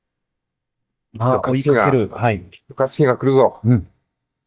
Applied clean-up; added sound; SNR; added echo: neural mask model DeepFilterNet 3.